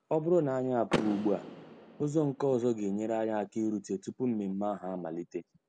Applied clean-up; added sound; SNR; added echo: none; Door / Car; 11 dB; none.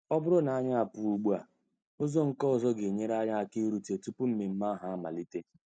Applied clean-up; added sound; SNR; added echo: none; none; none; none.